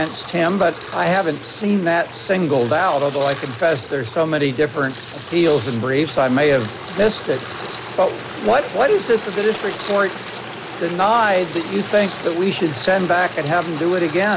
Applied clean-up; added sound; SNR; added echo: none; Tools + Stream; 10 dB; none.